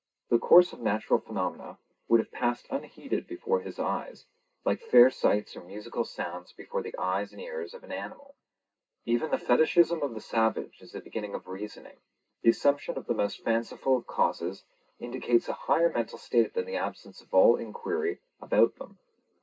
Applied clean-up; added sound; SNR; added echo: none; none; none; reverberation time 0.2 s.